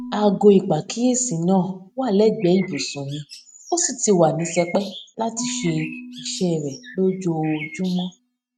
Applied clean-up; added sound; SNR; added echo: neural mask model RNNoise.